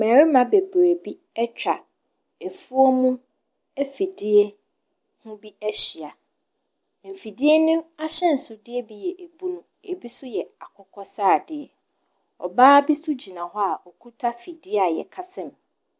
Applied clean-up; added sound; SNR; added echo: none; none; none; none.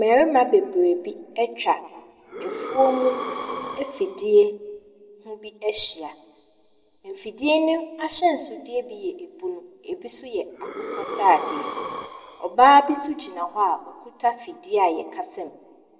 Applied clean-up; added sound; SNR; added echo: none; Breathing; 11 dB; reverberation time 1.4 s.